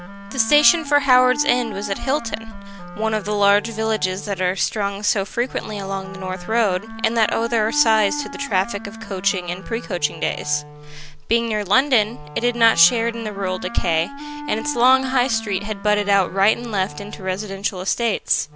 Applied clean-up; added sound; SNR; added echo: none; Wind instrument, woodwind instrument; 13 dB; none.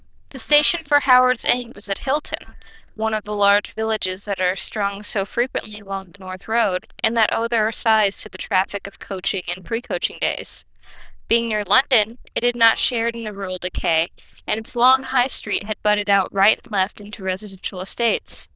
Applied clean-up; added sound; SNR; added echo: neural diffusion model UNIVERSE++.